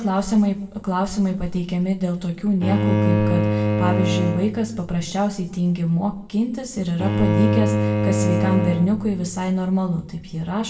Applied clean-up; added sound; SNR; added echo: none; Bowed string instrument; 0 dB; reverberation time 0.6 s.